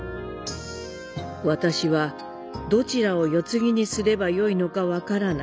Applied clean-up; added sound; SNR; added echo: none; none; none; none.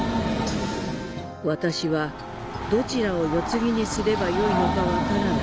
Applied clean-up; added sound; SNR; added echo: none; Train; 2 dB; none.